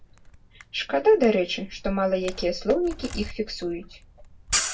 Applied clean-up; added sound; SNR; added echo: none; Camera; 9 dB; reverberation time 0.1 s.